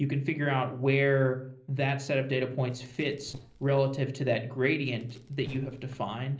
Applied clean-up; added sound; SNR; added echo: neural separator model SepFormer DNS4.